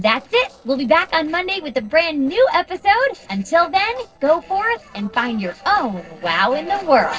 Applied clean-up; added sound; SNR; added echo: neural separator model SepFormer DNS4.